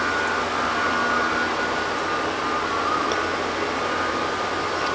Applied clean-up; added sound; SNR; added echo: none; none; none; none.